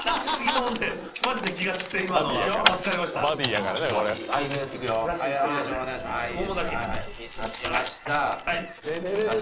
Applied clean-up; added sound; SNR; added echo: neural mask model Resemble Enhance denoiser.